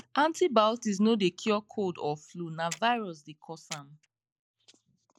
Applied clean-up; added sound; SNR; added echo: neural mask model Resemble Enhance denoiser.